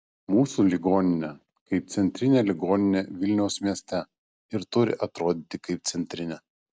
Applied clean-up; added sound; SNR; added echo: none; none; none; none.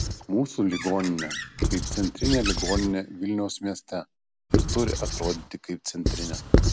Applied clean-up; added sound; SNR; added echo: none; Squeak / Writing; -1 dB; none.